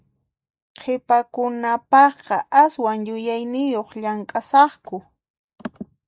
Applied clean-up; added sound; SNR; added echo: none; none; none; none.